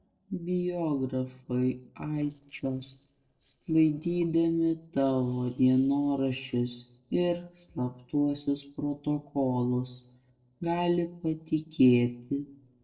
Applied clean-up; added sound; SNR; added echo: neural separator model SepFormer DNS4.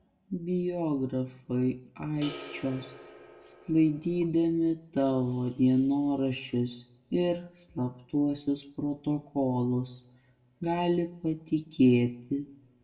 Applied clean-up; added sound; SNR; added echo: none; Crash cymbal; 16 dB; reverberation time 0.6 s.